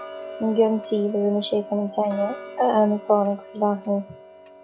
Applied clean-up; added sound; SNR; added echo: none; Tick-tock; 15 dB; none.